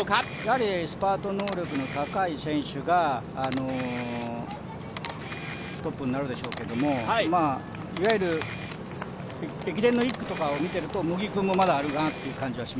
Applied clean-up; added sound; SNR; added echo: none; Camera; 15 dB; none.